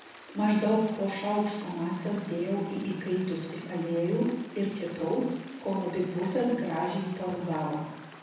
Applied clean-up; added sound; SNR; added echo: none; Stream; 19 dB; reverberation time 1.1 s.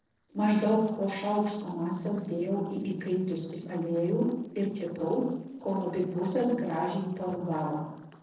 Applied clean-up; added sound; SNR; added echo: neural separator model SepFormer DNS4.